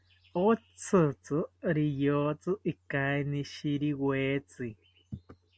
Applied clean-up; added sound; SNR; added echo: none; none; none; none.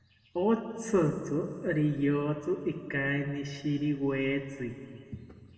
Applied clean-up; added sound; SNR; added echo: none; none; none; reverberation time 2.1 s.